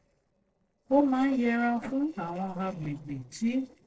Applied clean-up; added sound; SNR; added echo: neural separator model SepFormer DNS4.